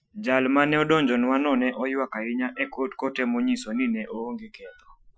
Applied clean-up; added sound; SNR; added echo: classical method Wiener filter.